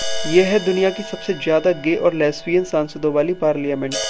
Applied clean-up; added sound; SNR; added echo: none; Crash cymbal; 13 dB; none.